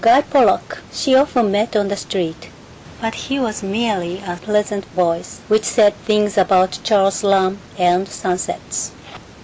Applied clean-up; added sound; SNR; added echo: none; none; none; none.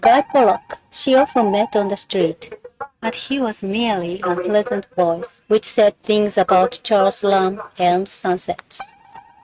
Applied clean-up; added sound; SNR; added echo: neural mask model RNNoise.